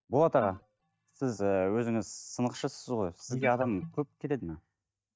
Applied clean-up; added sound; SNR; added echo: neural mask model DeepFilterNet 3.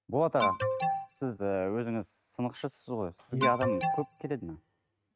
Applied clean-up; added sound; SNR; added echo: neural mask model RNNoise.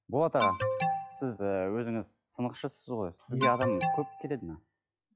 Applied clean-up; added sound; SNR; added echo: classical method log-MMSE.